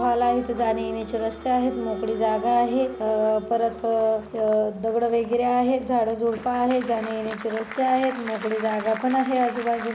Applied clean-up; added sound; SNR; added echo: none; Applause; 13 dB; none.